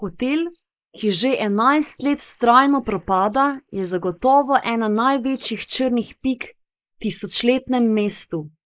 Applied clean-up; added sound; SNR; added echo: neural mask model Resemble Enhance denoiser.